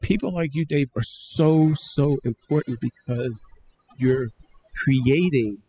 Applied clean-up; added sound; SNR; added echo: classical method spectral subtraction.